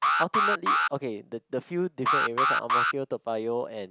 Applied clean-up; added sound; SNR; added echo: neural mask model Resemble Enhance denoiser.